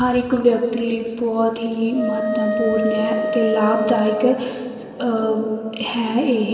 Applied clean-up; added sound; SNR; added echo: none; Wind instrument, woodwind instrument; 4 dB; reverberation time 1.8 s.